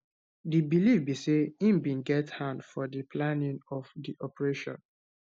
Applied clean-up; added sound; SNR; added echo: none; none; none; none.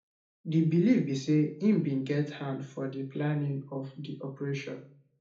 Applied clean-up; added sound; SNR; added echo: none; none; none; reverberation time 0.4 s.